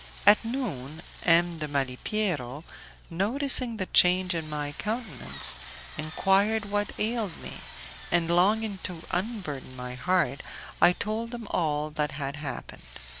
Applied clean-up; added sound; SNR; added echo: none; Drill; 17 dB; none.